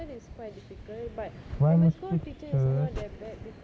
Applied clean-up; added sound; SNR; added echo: none; none; none; none.